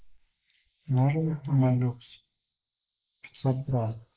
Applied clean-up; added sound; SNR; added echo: neural mask model Resemble Enhance denoiser.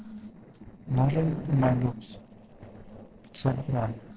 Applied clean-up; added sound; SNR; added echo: neural separator model SepFormer DNS4.